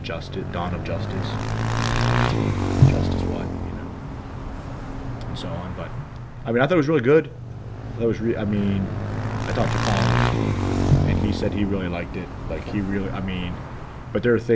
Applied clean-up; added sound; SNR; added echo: none; Motorcycle / Engine; 1 dB; none.